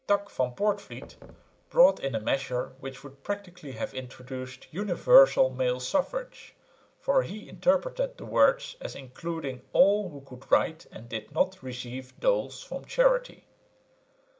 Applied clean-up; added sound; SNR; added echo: none; none; none; none.